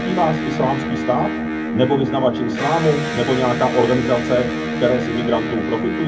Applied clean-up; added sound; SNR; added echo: none; Electric guitar; 3 dB; reverberation time 0.3 s.